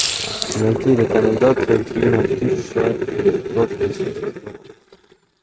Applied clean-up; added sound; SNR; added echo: neural mask model RNNoise.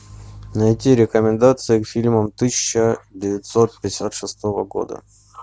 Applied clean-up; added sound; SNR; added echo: none; none; none; none.